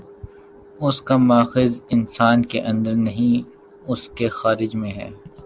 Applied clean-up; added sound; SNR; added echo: none; none; none; none.